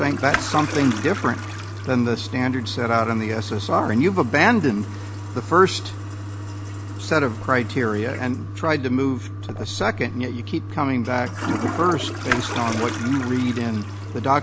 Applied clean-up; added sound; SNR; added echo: none; Toilet flush; 7 dB; none.